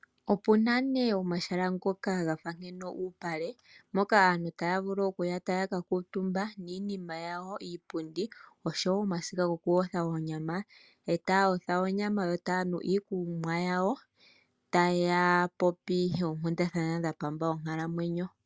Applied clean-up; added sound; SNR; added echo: none; none; none; none.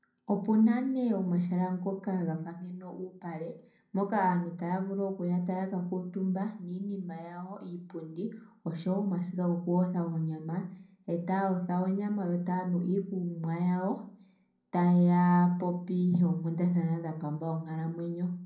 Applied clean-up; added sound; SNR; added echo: none; none; none; reverberation time 0.5 s.